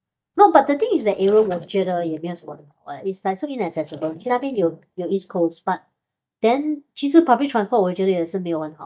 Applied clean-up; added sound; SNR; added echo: neural mask model DeepFilterNet 3.